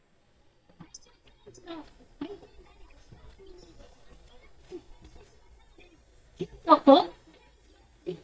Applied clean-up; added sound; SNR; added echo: neural mask model DeepFilterNet 3.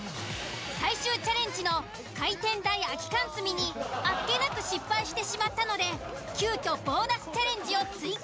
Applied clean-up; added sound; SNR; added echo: none; none; none; none.